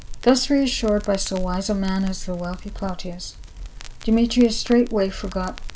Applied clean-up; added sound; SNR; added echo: none; Crackle; 9 dB; none.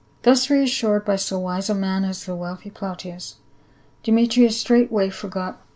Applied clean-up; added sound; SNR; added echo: none; none; none; none.